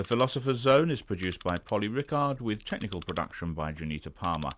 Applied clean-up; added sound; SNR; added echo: none; Clock; 17 dB; none.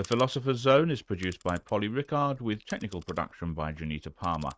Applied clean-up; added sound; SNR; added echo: neural mask model RNNoise.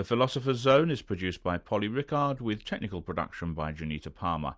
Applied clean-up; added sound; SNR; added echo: none; none; none; none.